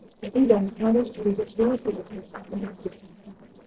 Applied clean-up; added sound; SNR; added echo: neural separator model SepFormer DNS4.